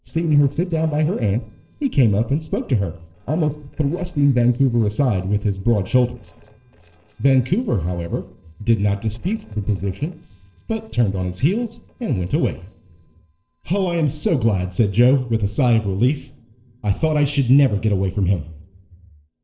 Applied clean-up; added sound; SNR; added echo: neural separator model SepFormer DNS4.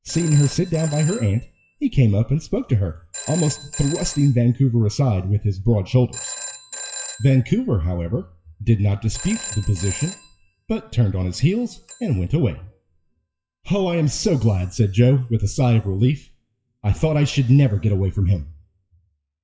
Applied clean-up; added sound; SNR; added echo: classical method WPE with log-MMSE.